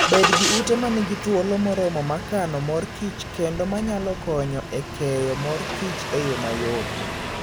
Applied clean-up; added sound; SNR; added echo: none; Engine starting; 3 dB; none.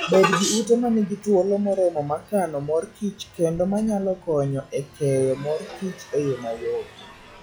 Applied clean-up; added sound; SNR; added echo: classical method log-MMSE.